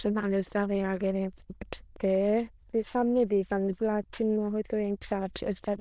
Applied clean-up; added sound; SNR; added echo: neural diffusion model UNIVERSE++.